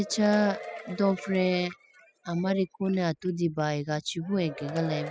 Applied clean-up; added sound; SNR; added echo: classical method spectral subtraction.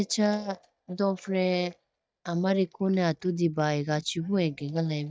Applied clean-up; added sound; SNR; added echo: neural mask model DeepFilterNet 3.